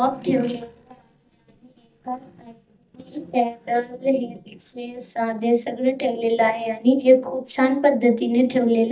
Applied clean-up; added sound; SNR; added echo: neural mask model DeepFilterNet 3.